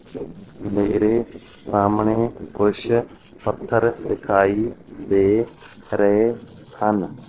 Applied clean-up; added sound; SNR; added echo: neural separator model SepFormer DNS4.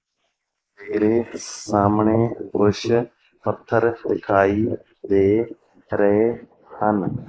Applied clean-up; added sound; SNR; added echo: neural mask model Resemble Enhance denoiser.